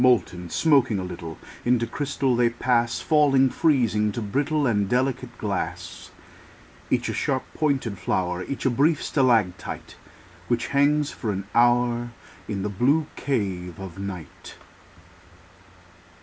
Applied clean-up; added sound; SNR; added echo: none; none; none; none.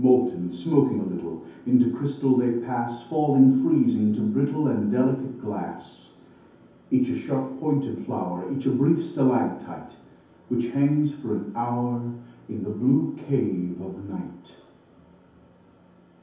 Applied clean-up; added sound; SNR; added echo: none; none; none; reverberation time 0.7 s.